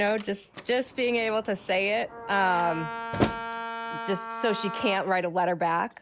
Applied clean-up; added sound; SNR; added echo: none; Wind instrument, woodwind instrument + Slam; 7 dB; none.